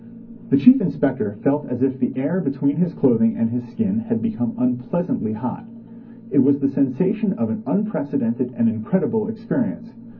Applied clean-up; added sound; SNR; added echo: none; none; none; reverberation time 0.4 s.